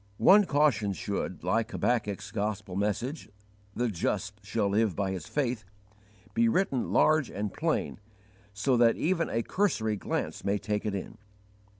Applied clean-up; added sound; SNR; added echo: none; none; none; none.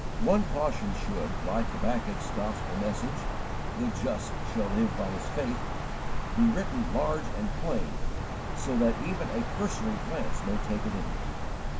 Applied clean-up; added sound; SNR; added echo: none; Wind; -1 dB; reverberation time 0.3 s.